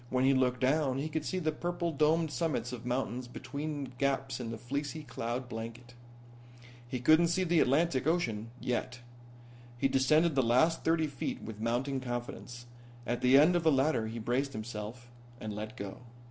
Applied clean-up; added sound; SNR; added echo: none; none; none; none.